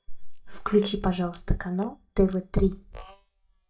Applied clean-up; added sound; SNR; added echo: neural mask model DeepFilterNet 3.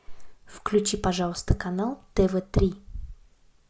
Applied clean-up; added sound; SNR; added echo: none; none; none; none.